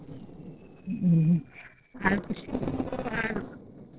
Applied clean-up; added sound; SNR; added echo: neural separator model SepFormer DNS4.